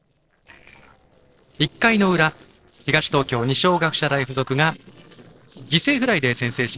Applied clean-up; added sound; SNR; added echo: neural separator model SepFormer DNS4.